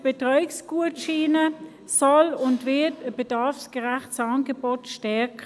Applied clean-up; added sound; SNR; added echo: none; none; none; none.